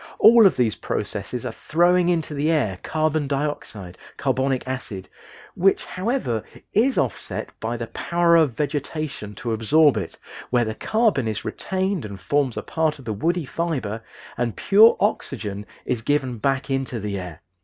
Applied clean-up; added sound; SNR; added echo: none; none; none; none.